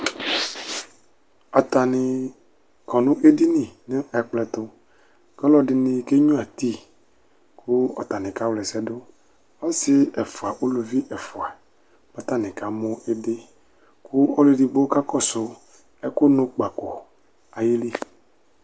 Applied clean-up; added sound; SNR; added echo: none; none; none; none.